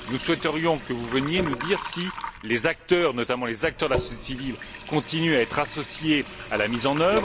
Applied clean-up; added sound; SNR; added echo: none; Sink (filling or washing) / Water tap, faucet; 10 dB; none.